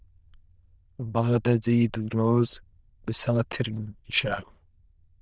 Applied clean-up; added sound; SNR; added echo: neural diffusion model UNIVERSE++.